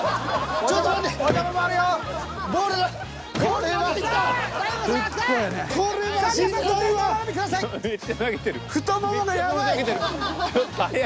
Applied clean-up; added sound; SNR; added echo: none; none; none; none.